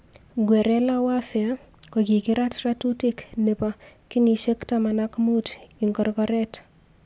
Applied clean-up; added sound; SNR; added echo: none; none; none; none.